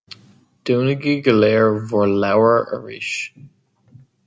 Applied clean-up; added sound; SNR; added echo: none; none; none; none.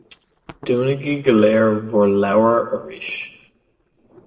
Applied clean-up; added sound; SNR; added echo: neural separator model SepFormer DNS4.